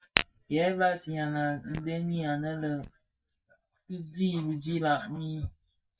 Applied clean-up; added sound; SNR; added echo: neural mask model DeepFilterNet 3.